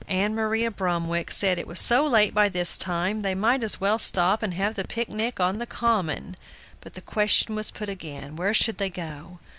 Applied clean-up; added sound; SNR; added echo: none; Writing; 20 dB; none.